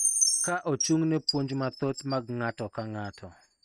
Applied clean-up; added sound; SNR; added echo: neural mask model RNNoise.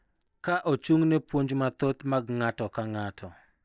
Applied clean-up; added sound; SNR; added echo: neural mask model DeepFilterNet 3.